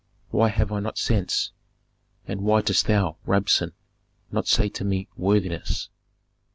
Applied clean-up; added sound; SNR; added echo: none; none; none; none.